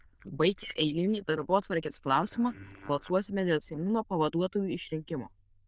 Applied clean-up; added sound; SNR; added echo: neural diffusion model UNIVERSE++.